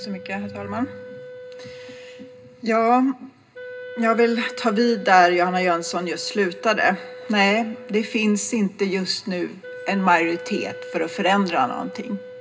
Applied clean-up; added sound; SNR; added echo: none; Wind instrument, woodwind instrument; 15 dB; reverberation time 0.2 s.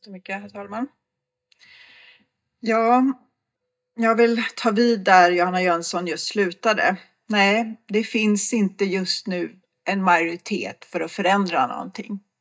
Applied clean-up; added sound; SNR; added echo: neural mask model DeepFilterNet 3.